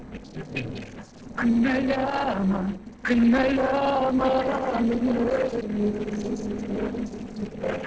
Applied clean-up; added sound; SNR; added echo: neural separator model SepFormer DNS4.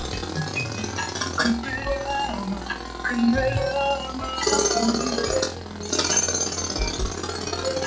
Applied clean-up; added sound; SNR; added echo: classical method log-MMSE.